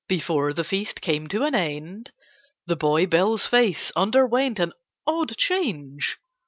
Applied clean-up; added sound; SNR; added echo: none; none; none; none.